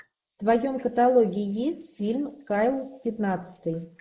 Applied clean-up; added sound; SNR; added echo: neural mask model Resemble Enhance denoiser.